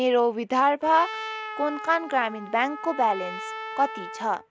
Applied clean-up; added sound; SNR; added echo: none; Trumpet; 12 dB; none.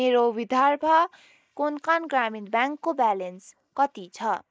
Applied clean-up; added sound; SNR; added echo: neural mask model Resemble Enhance denoiser.